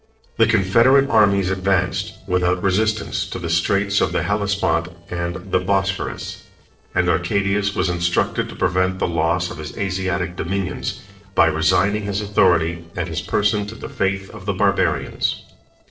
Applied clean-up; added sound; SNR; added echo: neural separator model SepFormer DNS4.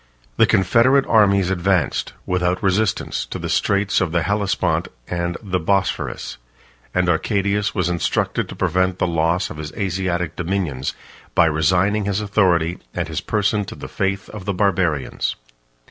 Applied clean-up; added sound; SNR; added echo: none; none; none; none.